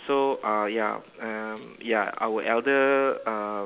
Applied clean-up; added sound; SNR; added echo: none; none; none; none.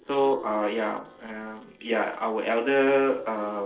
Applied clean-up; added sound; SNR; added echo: neural separator model SepFormer DNS4.